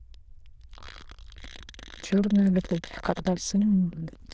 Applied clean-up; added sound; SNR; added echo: neural diffusion model UNIVERSE++.